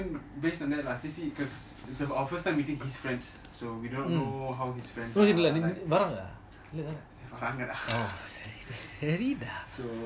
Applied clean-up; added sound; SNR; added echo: none; Glass; 1 dB; none.